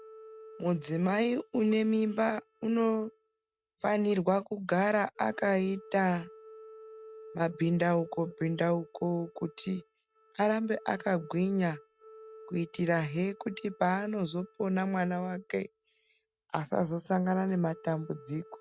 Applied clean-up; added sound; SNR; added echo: neural mask model RNNoise.